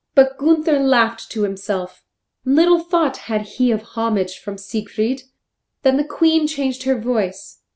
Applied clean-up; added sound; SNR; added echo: none; none; none; none.